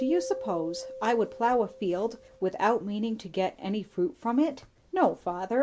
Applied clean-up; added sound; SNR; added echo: none; Keyboard (musical); 15 dB; none.